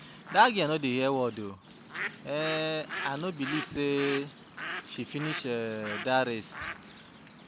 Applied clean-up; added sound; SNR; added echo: none; Bird; 10 dB; none.